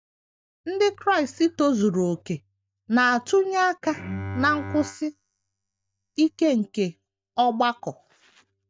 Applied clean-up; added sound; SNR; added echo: neural mask model DeepFilterNet 3.